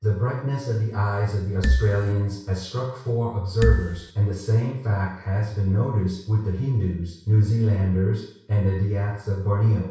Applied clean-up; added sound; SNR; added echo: none; Marimba, xylophone; -1 dB; reverberation time 0.6 s.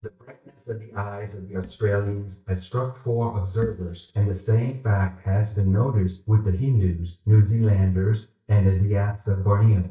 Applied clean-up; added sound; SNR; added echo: neural mask model DeepFilterNet 3.